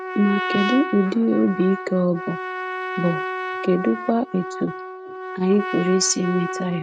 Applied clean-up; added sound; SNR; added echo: neural mask model RNNoise.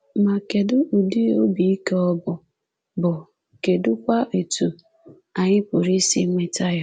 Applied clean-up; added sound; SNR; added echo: none; none; none; none.